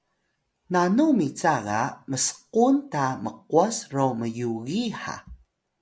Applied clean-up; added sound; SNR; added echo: none; none; none; none.